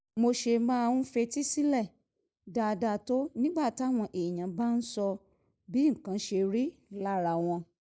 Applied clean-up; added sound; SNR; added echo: neural mask model Resemble Enhance denoiser.